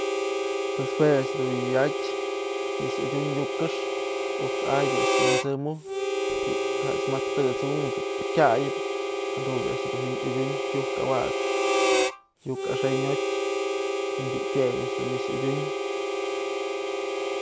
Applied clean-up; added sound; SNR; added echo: none; Harmonica; -3 dB; none.